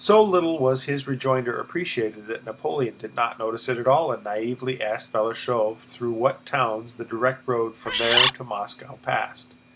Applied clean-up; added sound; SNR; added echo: none; Bird; -4 dB; none.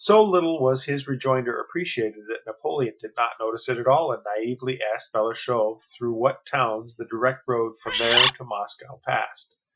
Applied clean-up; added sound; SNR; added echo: classical method Wiener filter.